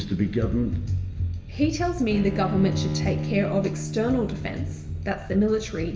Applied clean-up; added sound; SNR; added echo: none; Bowed string instrument; 8 dB; reverberation time 0.9 s.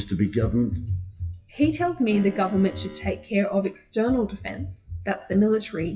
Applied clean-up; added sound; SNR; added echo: classical method WPE with log-MMSE.